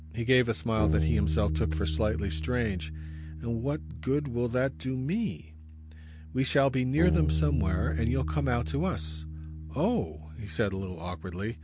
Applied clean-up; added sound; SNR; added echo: none; Bass guitar; 3 dB; none.